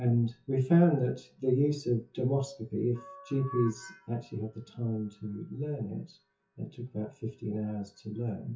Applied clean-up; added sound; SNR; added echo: classical method WPE with log-MMSE.